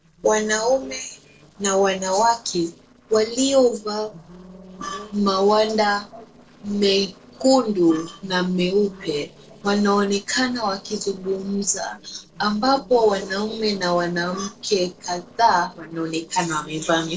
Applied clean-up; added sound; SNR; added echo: neural separator model SepFormer DNS4.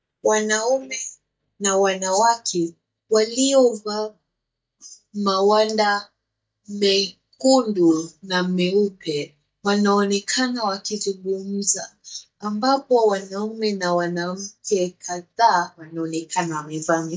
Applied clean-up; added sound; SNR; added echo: neural mask model DeepFilterNet 3.